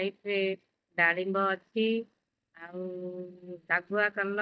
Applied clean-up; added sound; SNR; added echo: neural mask model DeepFilterNet 3.